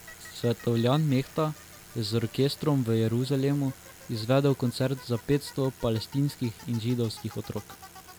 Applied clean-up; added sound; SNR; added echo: none; Bicycle + Car; 20 dB; none.